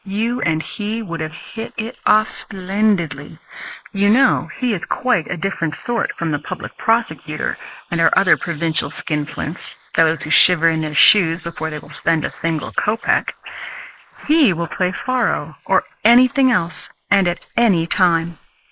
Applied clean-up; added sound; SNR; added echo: neural mask model Resemble Enhance denoiser.